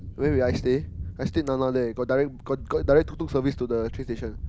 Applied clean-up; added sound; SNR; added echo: none; Thunder; 10 dB; none.